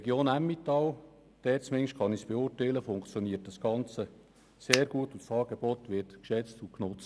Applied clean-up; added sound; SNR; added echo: none; Finger snapping; -1 dB; none.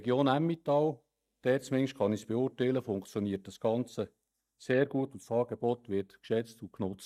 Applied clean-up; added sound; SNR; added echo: neural mask model DeepFilterNet 3.